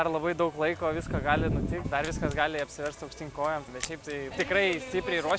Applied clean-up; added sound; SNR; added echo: none; none; none; none.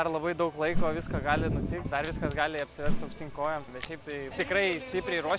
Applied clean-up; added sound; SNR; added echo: none; Whoosh, swoosh, swish; 3 dB; none.